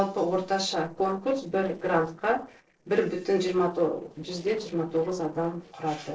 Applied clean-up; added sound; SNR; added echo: neural separator model SepFormer DNS4.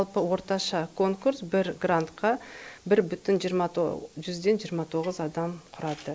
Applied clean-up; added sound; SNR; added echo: none; none; none; none.